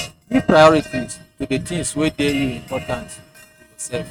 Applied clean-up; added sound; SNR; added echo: neural mask model RNNoise.